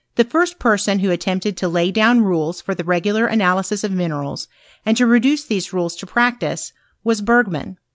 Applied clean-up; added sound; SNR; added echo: none; none; none; none.